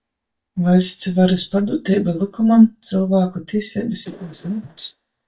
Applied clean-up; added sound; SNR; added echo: neural mask model DeepFilterNet 3.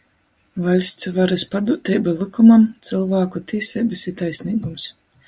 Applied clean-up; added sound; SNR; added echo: none; none; none; none.